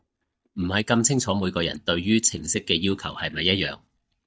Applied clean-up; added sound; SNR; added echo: neural mask model DeepFilterNet 3.